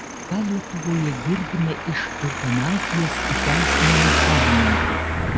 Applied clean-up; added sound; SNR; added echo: none; Traffic noise, roadway noise; -2 dB; none.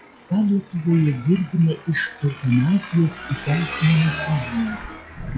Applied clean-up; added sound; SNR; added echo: classical method log-MMSE.